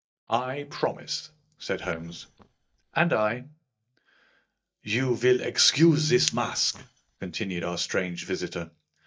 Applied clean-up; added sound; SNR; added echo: neural mask model DeepFilterNet 3.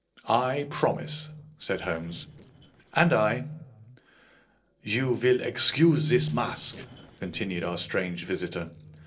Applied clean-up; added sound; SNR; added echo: neural separator model SepFormer DNS4.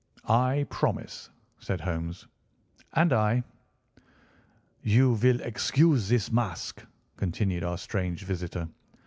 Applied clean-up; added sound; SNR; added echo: none; none; none; none.